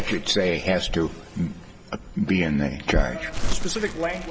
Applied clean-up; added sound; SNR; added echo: none; Crumpling, crinkling; 6 dB; reverberation time 2.3 s.